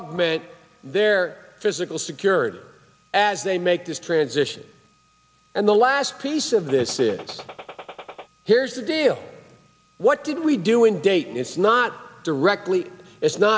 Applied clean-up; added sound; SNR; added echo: none; Gunshot, gunfire; 17 dB; none.